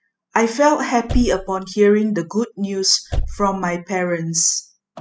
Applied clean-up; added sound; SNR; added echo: classical method spectral subtraction.